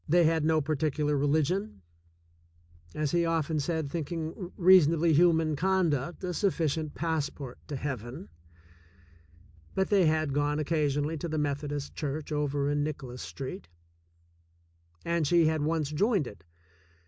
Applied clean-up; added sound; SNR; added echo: none; none; none; none.